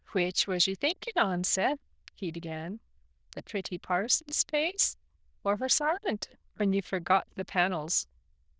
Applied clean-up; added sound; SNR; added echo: neural diffusion model UNIVERSE++.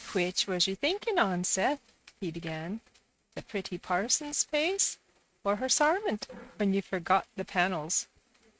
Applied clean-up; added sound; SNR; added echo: neural mask model RNNoise.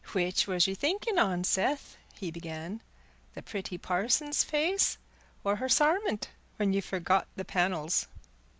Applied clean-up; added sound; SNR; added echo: none; none; none; none.